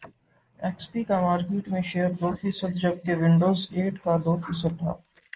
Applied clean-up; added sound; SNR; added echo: neural mask model Resemble Enhance denoiser.